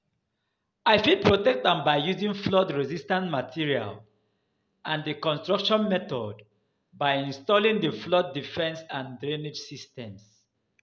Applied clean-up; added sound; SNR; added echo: none; none; none; none.